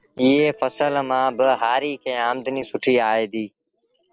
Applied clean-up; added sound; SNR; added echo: neural separator model SepFormer DNS4.